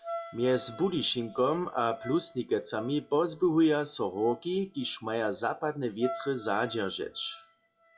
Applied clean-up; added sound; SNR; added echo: classical method WPE with log-MMSE.